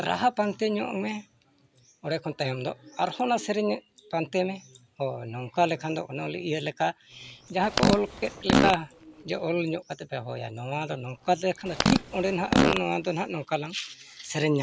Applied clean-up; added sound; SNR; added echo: none; Fart; -1 dB; none.